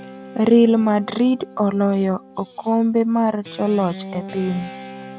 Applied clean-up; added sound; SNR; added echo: none; Guitar; 17 dB; none.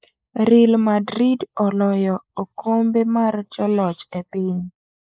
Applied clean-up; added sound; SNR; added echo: neural mask model Resemble Enhance denoiser.